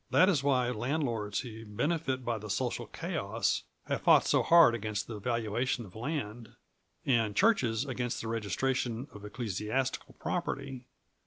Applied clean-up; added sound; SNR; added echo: none; none; none; none.